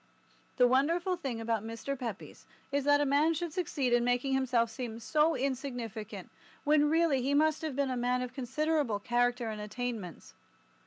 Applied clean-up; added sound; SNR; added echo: none; none; none; none.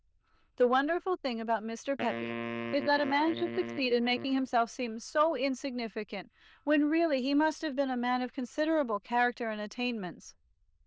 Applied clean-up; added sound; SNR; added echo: neural diffusion model UNIVERSE++.